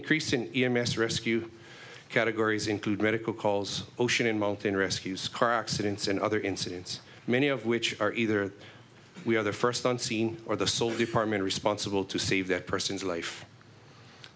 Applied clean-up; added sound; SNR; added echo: none; none; none; none.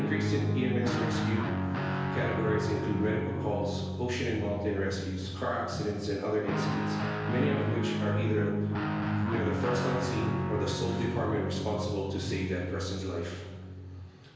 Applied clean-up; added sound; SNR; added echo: none; Guitar; 0 dB; reverberation time 1.2 s.